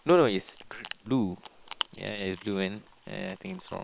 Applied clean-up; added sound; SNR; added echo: neural separator model SepFormer WHAM!.